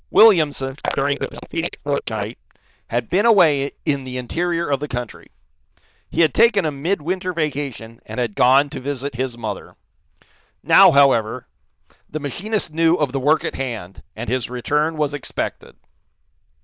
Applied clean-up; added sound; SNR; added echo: neural diffusion model UNIVERSE++.